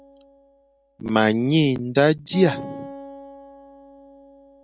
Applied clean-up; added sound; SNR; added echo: none; Acoustic guitar; 17 dB; none.